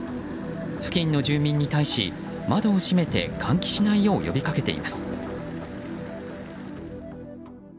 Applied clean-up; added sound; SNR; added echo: none; none; none; none.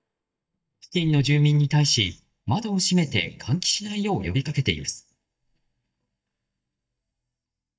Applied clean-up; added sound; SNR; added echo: neural mask model DeepFilterNet 3.